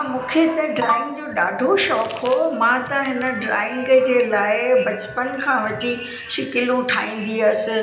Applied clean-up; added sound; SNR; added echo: none; Harmonica; 19 dB; reverberation time 0.8 s.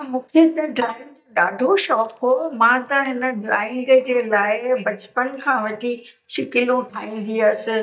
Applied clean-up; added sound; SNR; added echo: neural mask model DeepFilterNet 3.